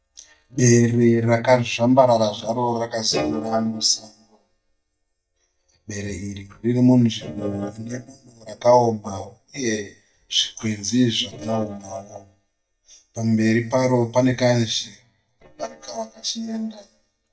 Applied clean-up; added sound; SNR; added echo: neural mask model DeepFilterNet 3.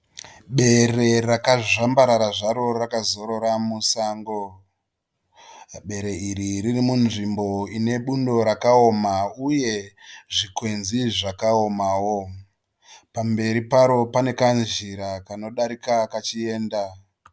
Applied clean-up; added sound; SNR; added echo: none; none; none; none.